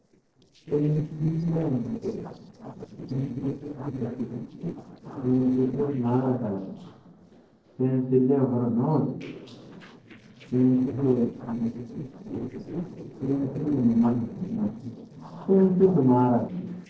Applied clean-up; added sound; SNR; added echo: neural separator model SepFormer DNS4.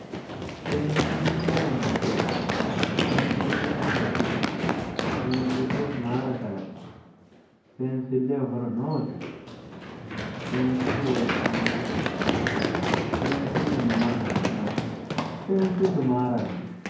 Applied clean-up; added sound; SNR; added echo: none; Run; -1 dB; reverberation time 0.9 s.